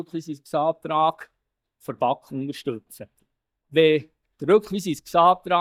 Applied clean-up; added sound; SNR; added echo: neural mask model DeepFilterNet 3.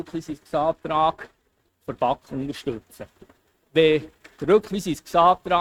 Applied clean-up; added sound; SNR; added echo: neural mask model RNNoise.